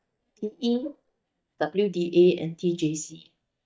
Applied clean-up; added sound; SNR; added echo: neural mask model DeepFilterNet 3.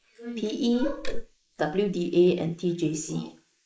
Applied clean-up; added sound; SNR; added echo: neural mask model Resemble Enhance denoiser.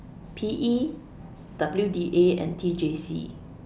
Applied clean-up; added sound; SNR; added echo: none; none; none; none.